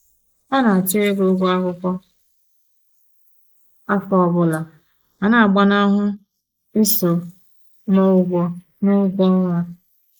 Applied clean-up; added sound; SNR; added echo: neural mask model Resemble Enhance denoiser.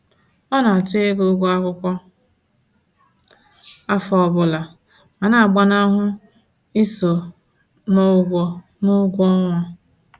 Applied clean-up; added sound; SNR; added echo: none; none; none; none.